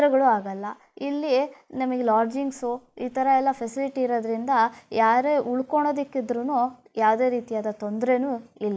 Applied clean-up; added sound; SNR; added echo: neural mask model Resemble Enhance denoiser.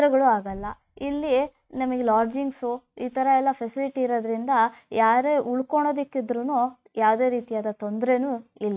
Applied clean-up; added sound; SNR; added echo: neural mask model RNNoise.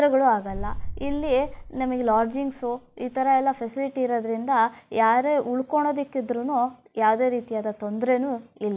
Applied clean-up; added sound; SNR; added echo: none; Boom; 10 dB; none.